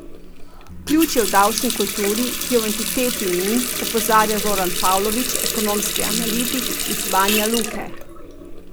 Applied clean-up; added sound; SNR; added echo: none; Water tap, faucet; 2 dB; none.